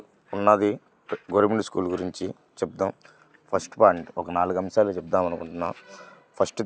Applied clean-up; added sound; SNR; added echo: none; none; none; none.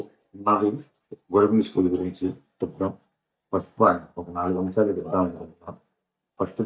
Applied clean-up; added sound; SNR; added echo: neural mask model DeepFilterNet 3.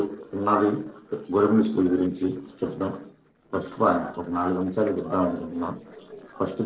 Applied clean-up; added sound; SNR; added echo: neural separator model SepFormer DNS4.